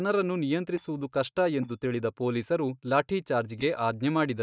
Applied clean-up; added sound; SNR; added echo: neural mask model DeepFilterNet 3.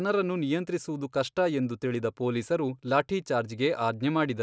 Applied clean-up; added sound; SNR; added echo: none; none; none; none.